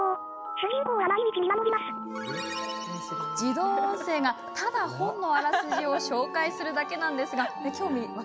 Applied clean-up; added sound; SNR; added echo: none; none; none; none.